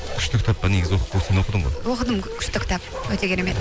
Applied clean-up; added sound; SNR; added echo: none; Bark; 9 dB; none.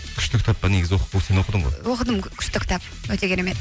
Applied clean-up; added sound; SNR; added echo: none; none; none; none.